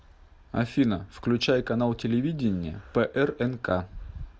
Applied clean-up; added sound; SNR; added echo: none; none; none; none.